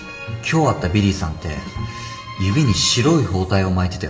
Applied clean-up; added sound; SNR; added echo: none; none; none; reverberation time 2.9 s.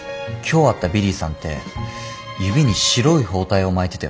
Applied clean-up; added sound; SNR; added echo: none; none; none; none.